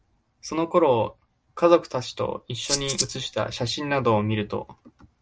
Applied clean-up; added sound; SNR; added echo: none; Rattle (instrument); 3 dB; none.